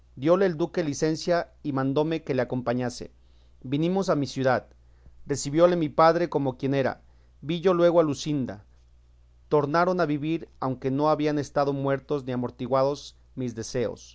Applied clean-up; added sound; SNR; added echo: none; none; none; none.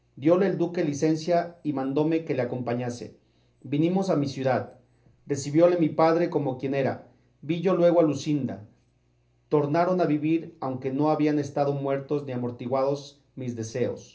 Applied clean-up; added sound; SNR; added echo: none; none; none; reverberation time 0.3 s.